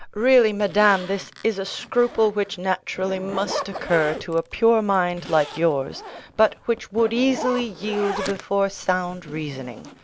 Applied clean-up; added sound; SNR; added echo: none; Zipper (clothing); 13 dB; none.